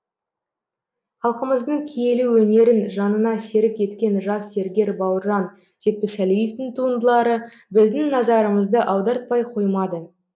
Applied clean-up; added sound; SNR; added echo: neural mask model Resemble Enhance denoiser.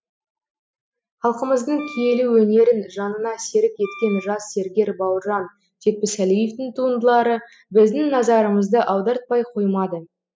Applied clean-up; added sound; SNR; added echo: classical method spectral subtraction.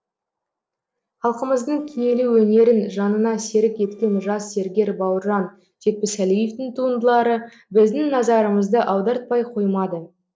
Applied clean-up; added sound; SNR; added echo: neural separator model SepFormer DNS4.